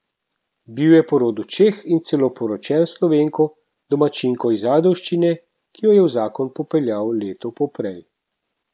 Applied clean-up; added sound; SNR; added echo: none; none; none; none.